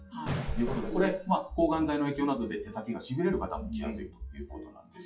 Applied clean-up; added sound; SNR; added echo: classical method WPE with log-MMSE.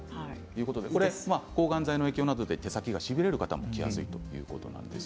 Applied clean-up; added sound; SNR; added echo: none; none; none; none.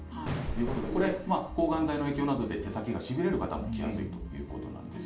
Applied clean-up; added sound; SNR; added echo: none; Explosion; 8 dB; reverberation time 0.3 s.